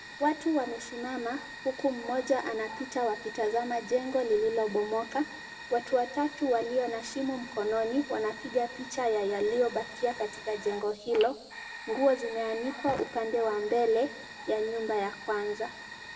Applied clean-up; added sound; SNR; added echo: none; Fire; 14 dB; reverberation time 0.4 s.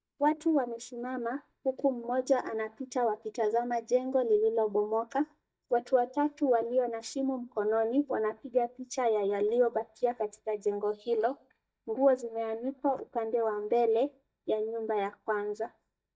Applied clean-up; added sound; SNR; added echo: neural mask model DeepFilterNet 3.